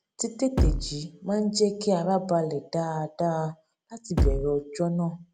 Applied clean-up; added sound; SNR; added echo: none; Bass drum; -2 dB; none.